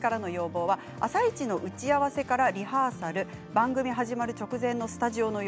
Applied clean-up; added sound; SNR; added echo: none; none; none; none.